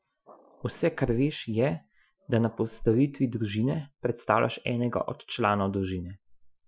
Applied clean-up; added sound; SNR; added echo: classical method Wiener filter.